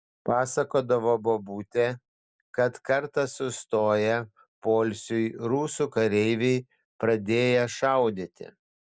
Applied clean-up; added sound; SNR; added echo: none; none; none; none.